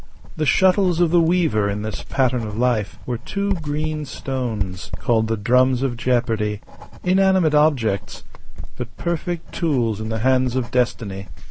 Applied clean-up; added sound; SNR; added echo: none; Writing; 5 dB; none.